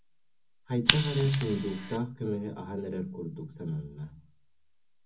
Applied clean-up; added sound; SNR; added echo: none; Scissors; 4 dB; reverberation time 0.4 s.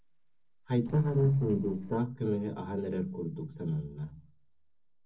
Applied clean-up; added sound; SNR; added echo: neural separator model SepFormer DNS4.